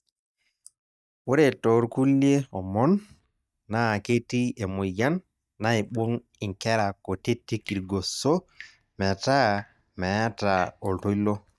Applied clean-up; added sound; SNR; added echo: neural mask model DeepFilterNet 3.